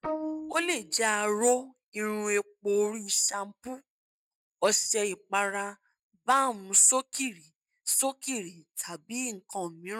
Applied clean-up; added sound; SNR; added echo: neural mask model DeepFilterNet 3.